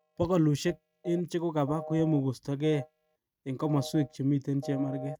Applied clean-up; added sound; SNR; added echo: neural mask model RNNoise.